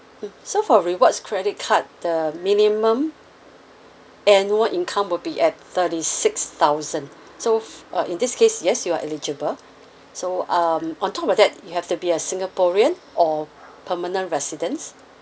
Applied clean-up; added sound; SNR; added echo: none; none; none; none.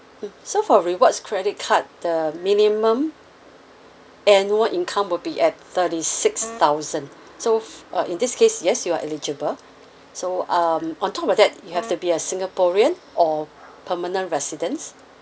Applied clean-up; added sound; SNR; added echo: none; Wind instrument, woodwind instrument; 18 dB; none.